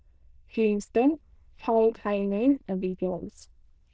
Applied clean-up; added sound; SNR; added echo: neural diffusion model UNIVERSE++.